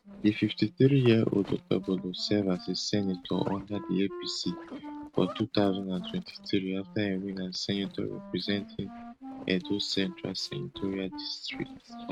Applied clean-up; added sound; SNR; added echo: neural mask model RNNoise.